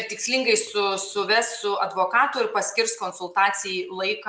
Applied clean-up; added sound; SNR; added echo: none; none; none; none.